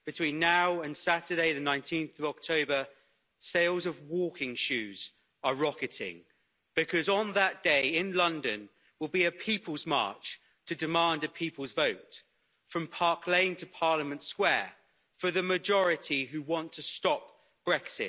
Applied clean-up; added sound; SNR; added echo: none; none; none; none.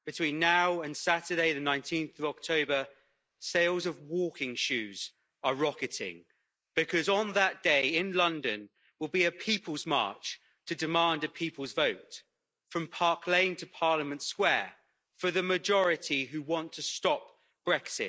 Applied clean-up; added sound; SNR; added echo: neural mask model Resemble Enhance denoiser.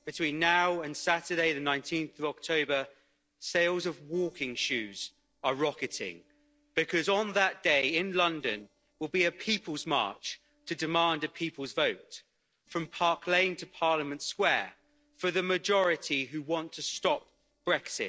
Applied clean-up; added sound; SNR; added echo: neural separator model SepFormer DNS4.